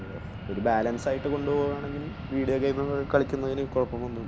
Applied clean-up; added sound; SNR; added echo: none; Fixed-wing aircraft, airplane; 9 dB; none.